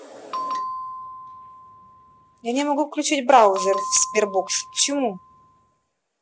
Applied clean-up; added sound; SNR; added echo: none; Bell; 10 dB; none.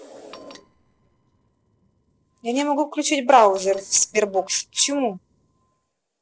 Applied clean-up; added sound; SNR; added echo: neural separator model SepFormer DNS4.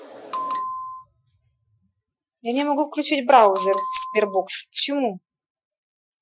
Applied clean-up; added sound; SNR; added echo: classical method Wiener filter.